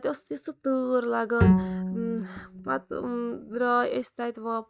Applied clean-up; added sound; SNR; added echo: neural mask model RNNoise.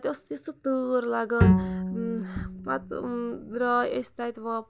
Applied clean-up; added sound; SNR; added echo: none; Bowed string instrument; -2 dB; none.